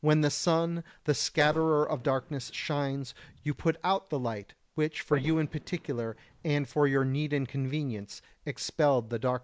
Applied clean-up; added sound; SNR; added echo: neural mask model Resemble Enhance denoiser.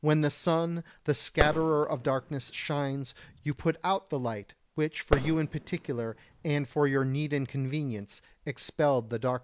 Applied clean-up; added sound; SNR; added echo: none; Fireworks; 7 dB; none.